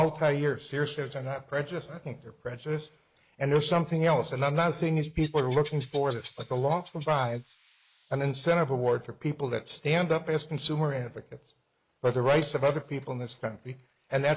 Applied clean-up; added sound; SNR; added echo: neural mask model Resemble Enhance denoiser.